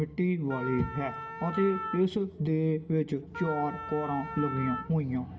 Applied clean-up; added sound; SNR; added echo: none; Wind instrument, woodwind instrument; 9 dB; reverberation time 1.3 s.